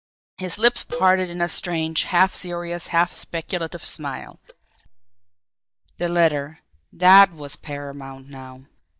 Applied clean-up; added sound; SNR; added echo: neural mask model DeepFilterNet 3.